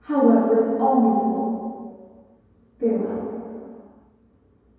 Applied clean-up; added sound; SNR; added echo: none; none; none; reverberation time 2.2 s.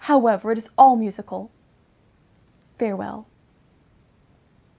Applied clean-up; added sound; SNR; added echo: none; none; none; none.